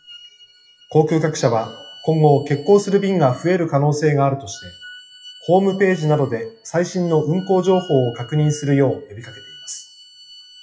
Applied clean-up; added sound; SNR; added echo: classical method WPE with log-MMSE.